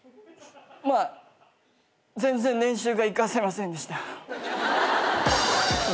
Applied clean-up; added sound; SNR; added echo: none; none; none; none.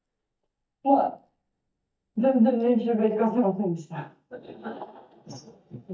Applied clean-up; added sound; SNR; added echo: neural mask model DeepFilterNet 3.